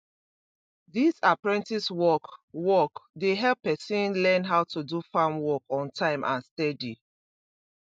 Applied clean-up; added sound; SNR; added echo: none; none; none; none.